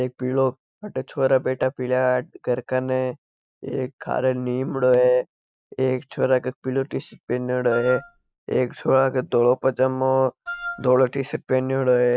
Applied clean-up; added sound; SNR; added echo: none; Wind instrument, woodwind instrument; 11 dB; none.